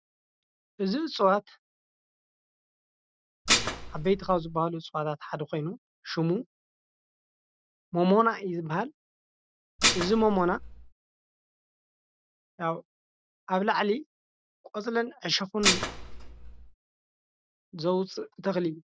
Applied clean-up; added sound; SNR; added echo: none; Dishes, pots, and pans; -1 dB; none.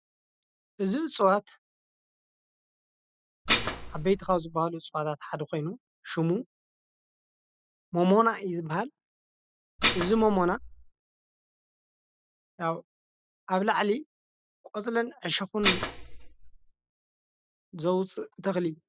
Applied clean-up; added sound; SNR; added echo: classical method spectral subtraction.